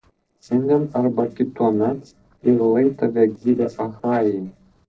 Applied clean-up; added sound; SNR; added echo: neural separator model SepFormer DNS4.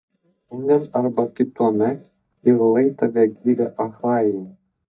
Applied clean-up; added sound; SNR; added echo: neural mask model DeepFilterNet 3.